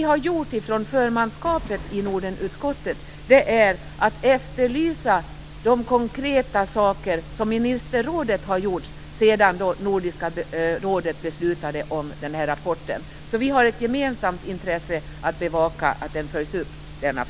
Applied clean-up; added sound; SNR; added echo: none; Train; 17 dB; none.